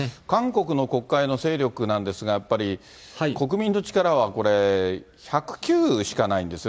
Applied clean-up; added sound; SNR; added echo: none; none; none; none.